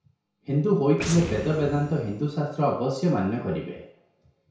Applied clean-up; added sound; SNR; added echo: none; Boom; 13 dB; reverberation time 0.6 s.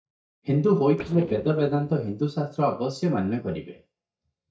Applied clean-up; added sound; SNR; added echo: neural mask model DeepFilterNet 3.